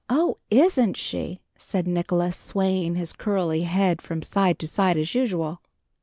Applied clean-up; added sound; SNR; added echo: none; none; none; none.